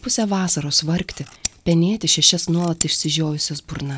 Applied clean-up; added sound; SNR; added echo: none; Scissors; 15 dB; none.